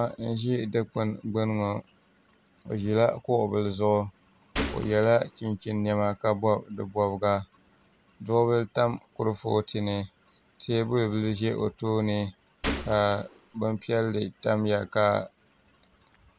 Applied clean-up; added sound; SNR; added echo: none; Gunshot, gunfire; 8 dB; none.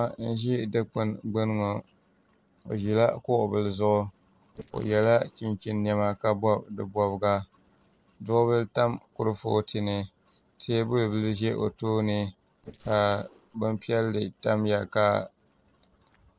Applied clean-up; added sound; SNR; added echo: neural separator model SepFormer DNS4.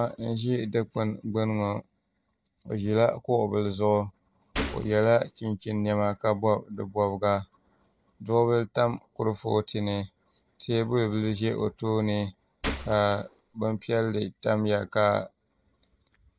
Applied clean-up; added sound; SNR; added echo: neural mask model DeepFilterNet 3.